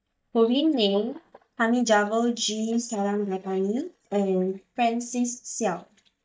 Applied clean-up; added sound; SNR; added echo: neural mask model DeepFilterNet 3.